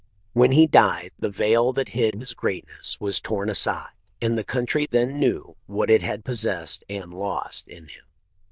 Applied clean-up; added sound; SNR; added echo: neural diffusion model UNIVERSE++.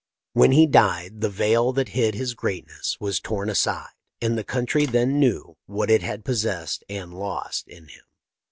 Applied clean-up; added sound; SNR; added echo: none; Tap; 18 dB; none.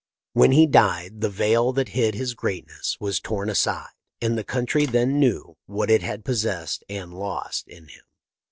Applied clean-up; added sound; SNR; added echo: neural separator model SepFormer DNS4.